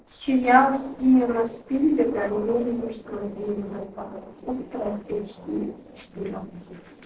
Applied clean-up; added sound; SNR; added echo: neural separator model SepFormer DNS4.